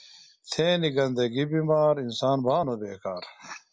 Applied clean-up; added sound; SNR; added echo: none; none; none; none.